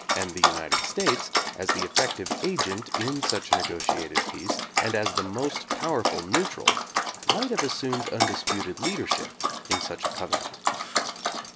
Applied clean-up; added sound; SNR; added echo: none; Dog; -4 dB; none.